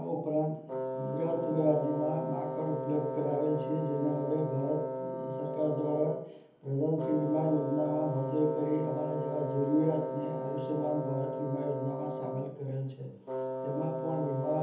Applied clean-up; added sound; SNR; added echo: none; Wind instrument, woodwind instrument; 5 dB; reverberation time 1.3 s.